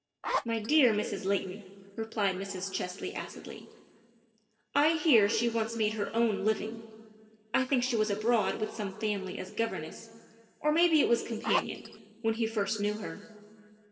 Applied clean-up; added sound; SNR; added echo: neural separator model SepFormer DNS4.